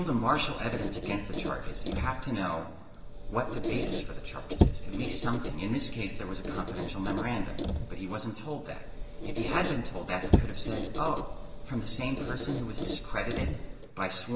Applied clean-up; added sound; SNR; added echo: none; Squeak; -1 dB; reverberation time 1.2 s.